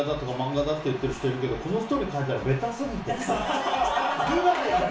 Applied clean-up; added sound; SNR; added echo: none; none; none; reverberation time 0.3 s.